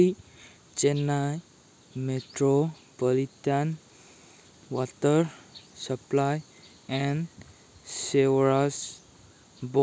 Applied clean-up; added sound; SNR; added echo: none; none; none; none.